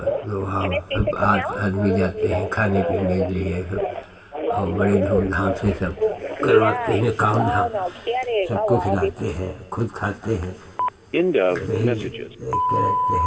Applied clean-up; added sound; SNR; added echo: none; Telephone; 1 dB; reverberation time 2.0 s.